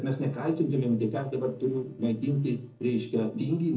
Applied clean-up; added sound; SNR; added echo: neural separator model SepFormer DNS4.